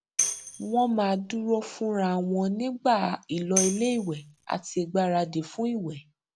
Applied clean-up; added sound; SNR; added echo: none; Tambourine; 6 dB; none.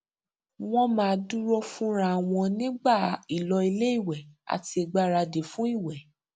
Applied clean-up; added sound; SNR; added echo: none; none; none; none.